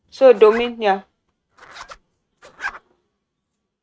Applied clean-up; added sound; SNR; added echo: neural mask model RNNoise.